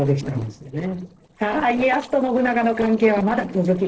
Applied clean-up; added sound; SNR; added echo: neural separator model SepFormer DNS4.